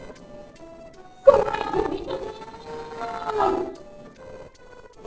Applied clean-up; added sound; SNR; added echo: neural separator model SepFormer DNS4.